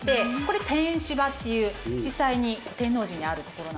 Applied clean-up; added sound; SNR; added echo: none; none; none; none.